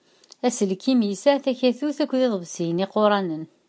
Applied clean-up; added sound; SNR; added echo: none; none; none; none.